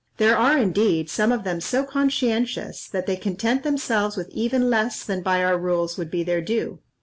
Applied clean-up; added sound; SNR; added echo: none; none; none; none.